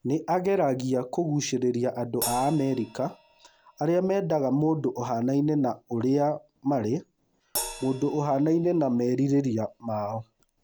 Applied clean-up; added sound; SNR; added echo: none; Crash cymbal; 17 dB; none.